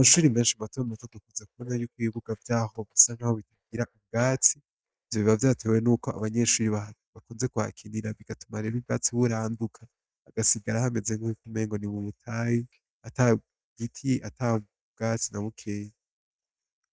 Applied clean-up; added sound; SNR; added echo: neural mask model DeepFilterNet 3.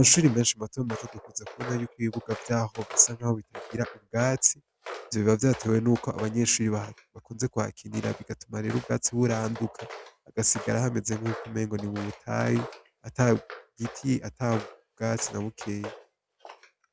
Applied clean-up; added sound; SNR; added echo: none; Walk, footsteps; 16 dB; none.